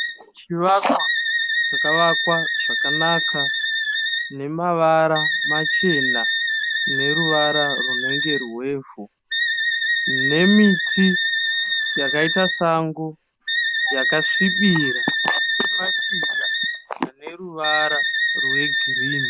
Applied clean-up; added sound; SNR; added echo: none; Wind instrument, woodwind instrument; -2 dB; none.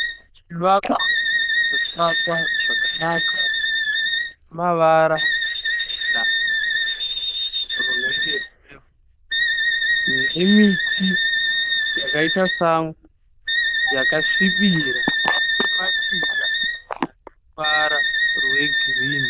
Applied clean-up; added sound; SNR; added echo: neural diffusion model UNIVERSE++.